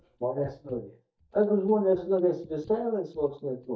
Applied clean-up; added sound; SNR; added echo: neural mask model DeepFilterNet 3.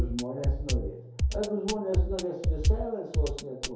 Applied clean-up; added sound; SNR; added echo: none; Drum kit; -4 dB; reverberation time 2.3 s.